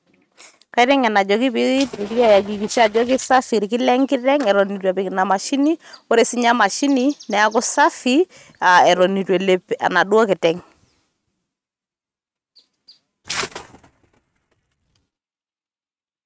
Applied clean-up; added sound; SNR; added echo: neural mask model RNNoise.